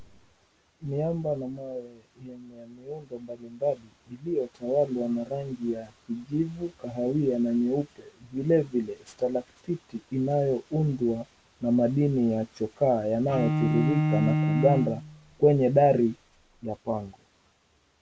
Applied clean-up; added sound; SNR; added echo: none; Bowed string instrument; 0 dB; none.